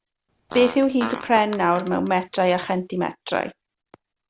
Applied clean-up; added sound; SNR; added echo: none; Fart; 13 dB; none.